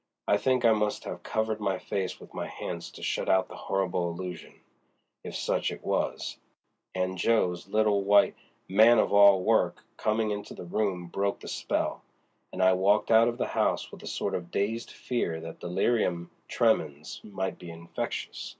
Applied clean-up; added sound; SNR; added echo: none; none; none; none.